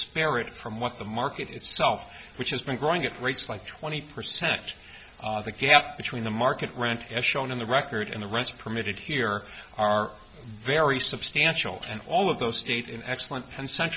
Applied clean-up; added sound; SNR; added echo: none; none; none; none.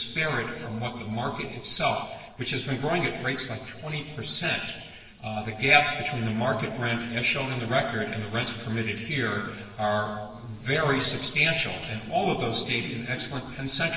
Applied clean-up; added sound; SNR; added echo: neural separator model SepFormer DNS4.